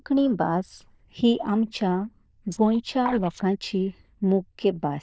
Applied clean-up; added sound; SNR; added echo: neural diffusion model UNIVERSE++.